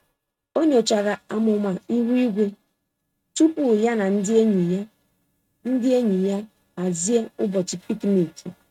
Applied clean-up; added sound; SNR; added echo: neural mask model RNNoise.